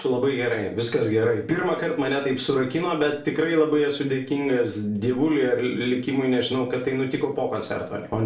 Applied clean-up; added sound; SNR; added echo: none; none; none; reverberation time 0.4 s.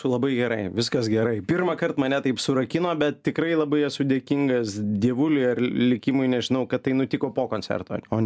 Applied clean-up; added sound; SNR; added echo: none; none; none; none.